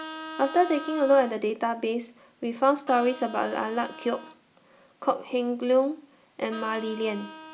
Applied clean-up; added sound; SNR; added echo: none; Vehicle horn, car horn, honking; 16 dB; none.